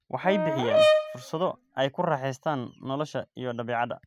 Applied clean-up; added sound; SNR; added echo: none; Brass instrument; -5 dB; none.